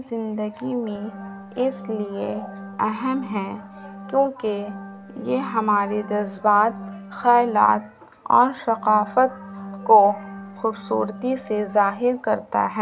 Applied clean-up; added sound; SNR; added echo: none; Organ; 15 dB; none.